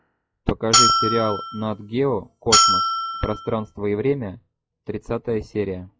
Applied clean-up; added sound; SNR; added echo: classical method log-MMSE.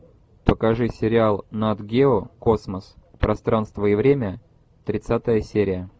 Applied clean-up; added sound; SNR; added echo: none; none; none; none.